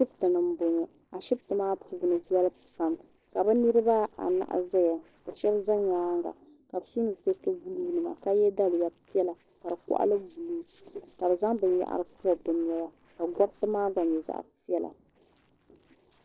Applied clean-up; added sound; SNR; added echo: neural separator model SepFormer DNS4.